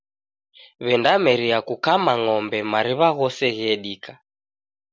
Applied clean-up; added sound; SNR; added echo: none; none; none; none.